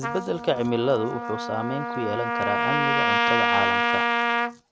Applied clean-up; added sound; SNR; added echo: none; Trumpet; -3 dB; none.